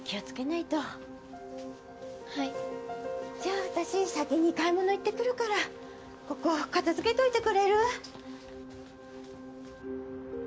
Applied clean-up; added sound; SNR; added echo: none; none; none; none.